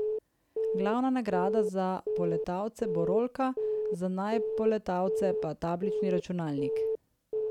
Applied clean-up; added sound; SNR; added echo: none; Alarm / Keyboard (musical); 1 dB; none.